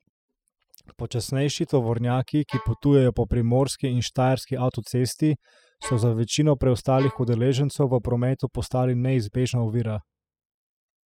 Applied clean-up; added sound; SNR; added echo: classical method spectral subtraction.